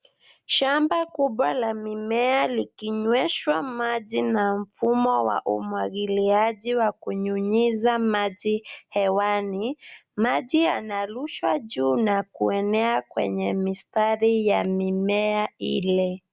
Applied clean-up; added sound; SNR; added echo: none; none; none; none.